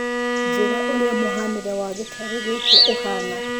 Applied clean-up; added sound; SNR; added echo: none; Bird vocalization, bird call, bird song + Bowed string instrument; -5 dB; none.